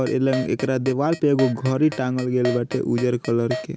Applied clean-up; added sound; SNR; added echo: none; Keyboard (musical); 12 dB; none.